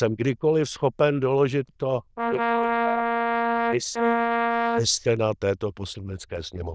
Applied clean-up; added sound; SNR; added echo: neural diffusion model UNIVERSE++.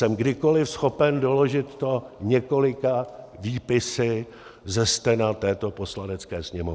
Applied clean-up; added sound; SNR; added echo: none; none; none; none.